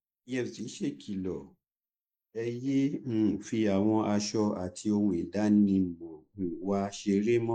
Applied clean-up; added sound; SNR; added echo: neural mask model Resemble Enhance denoiser.